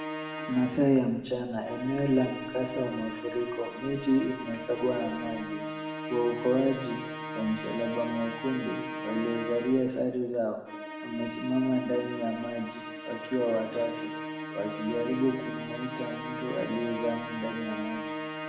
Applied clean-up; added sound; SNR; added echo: none; Musical instrument; 7 dB; reverberation time 0.9 s.